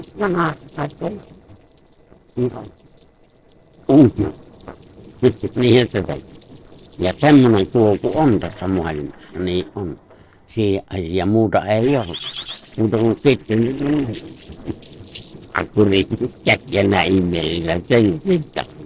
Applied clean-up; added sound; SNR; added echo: neural separator model SepFormer DNS4.